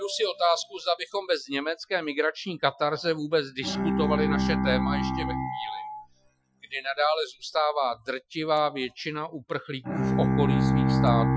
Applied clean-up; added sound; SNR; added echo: classical method Wiener filter.